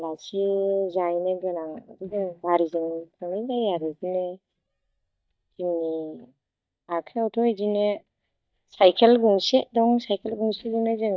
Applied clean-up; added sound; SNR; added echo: neural mask model DeepFilterNet 3.